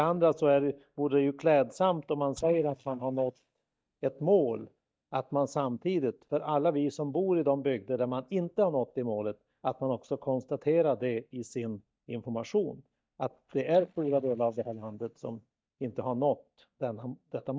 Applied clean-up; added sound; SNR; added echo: neural mask model DeepFilterNet 3.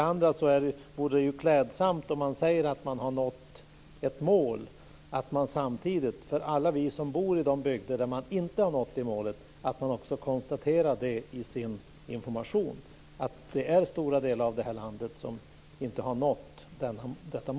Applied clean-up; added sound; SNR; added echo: none; none; none; none.